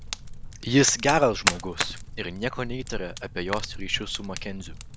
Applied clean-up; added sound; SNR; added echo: none; Fire; 6 dB; none.